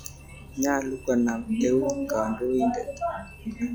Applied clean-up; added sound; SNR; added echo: classical method log-MMSE.